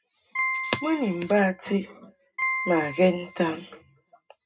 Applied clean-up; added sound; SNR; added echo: none; Piano; 7 dB; reverberation time 0.2 s.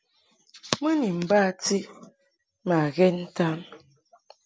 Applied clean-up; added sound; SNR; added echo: none; none; none; none.